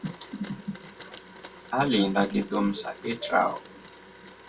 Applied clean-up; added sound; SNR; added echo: none; Domestic sounds, home sounds; 18 dB; reverberation time 0.2 s.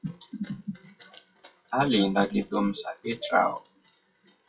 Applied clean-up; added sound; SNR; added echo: classical method WPE with log-MMSE.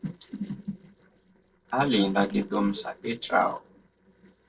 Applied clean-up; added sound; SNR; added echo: neural separator model SepFormer DNS4.